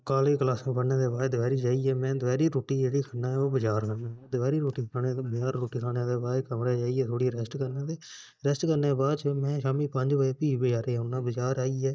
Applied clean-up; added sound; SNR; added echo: neural mask model DeepFilterNet 3.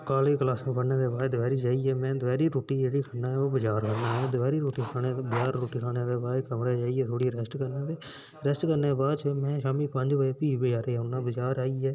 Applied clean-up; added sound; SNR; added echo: none; Writing; 12 dB; none.